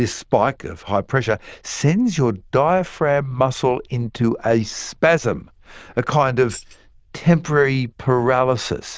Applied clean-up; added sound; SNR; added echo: neural diffusion model UNIVERSE++.